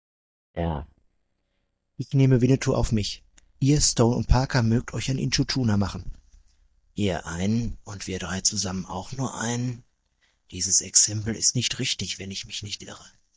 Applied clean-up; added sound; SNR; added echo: neural mask model DeepFilterNet 3.